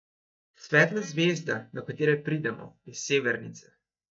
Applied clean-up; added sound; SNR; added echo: neural mask model DeepFilterNet 3.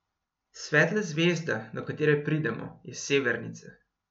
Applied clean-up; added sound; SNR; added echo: none; none; none; none.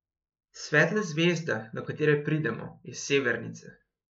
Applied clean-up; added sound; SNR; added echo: neural mask model Resemble Enhance denoiser.